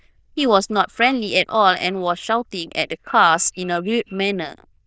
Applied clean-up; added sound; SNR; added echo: neural diffusion model UNIVERSE++.